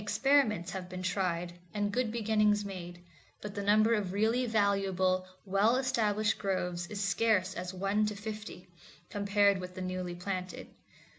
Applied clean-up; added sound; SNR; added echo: none; none; none; none.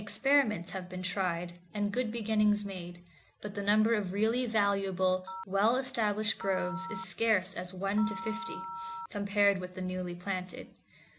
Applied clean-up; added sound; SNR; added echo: none; Telephone; 11 dB; none.